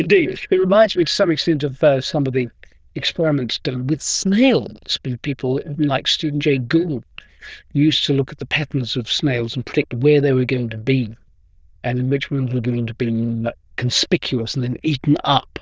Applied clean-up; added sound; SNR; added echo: neural diffusion model UNIVERSE++.